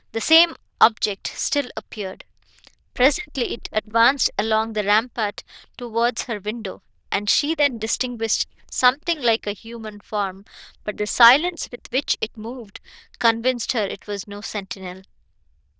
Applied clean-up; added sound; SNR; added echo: neural diffusion model UNIVERSE++.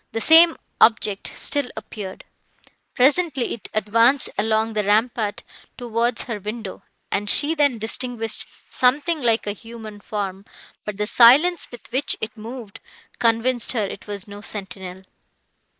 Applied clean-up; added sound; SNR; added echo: neural mask model Resemble Enhance denoiser.